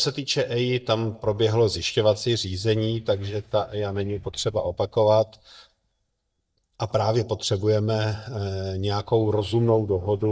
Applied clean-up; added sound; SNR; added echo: neural mask model DeepFilterNet 3.